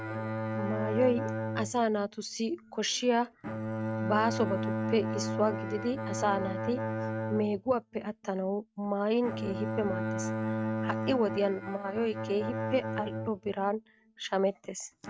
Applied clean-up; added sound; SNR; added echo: neural mask model RNNoise.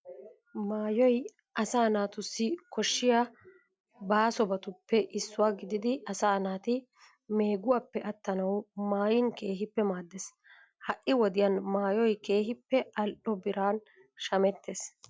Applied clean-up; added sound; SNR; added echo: none; none; none; none.